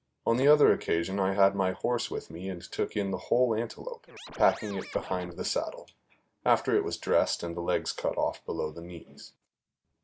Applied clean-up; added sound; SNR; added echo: none; Scratching (performance technique); 14 dB; none.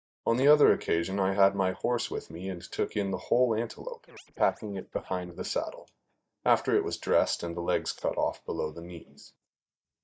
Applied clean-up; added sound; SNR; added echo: neural mask model DeepFilterNet 3.